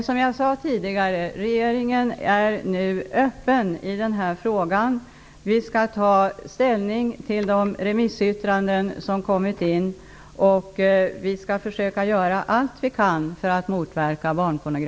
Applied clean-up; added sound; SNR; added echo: none; none; none; none.